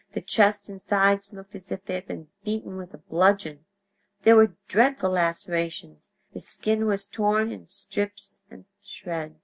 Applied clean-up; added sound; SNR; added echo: none; none; none; none.